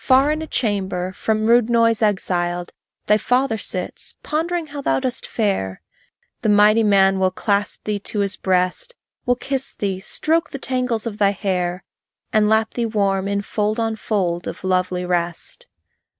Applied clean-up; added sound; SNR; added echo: neural mask model RNNoise.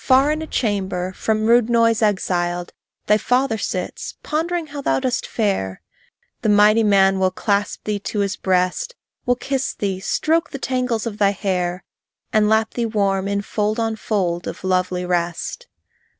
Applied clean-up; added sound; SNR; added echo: none; Explosion; 19 dB; none.